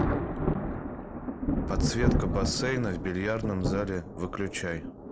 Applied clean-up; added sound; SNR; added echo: none; Thunder; -2 dB; none.